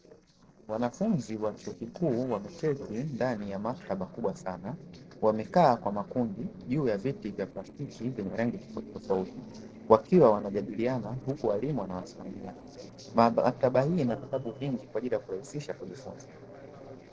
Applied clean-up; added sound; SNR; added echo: neural separator model SepFormer DNS4.